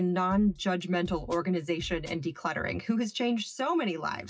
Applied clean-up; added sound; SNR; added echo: classical method WPE with log-MMSE.